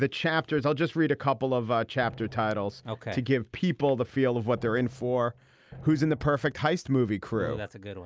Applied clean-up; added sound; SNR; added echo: none; Drum; 19 dB; none.